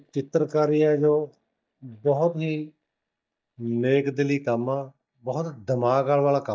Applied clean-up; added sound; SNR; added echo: neural mask model DeepFilterNet 3.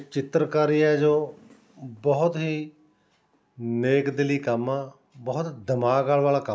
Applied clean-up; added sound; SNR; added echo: none; none; none; none.